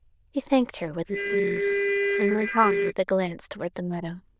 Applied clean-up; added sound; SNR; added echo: neural diffusion model UNIVERSE++.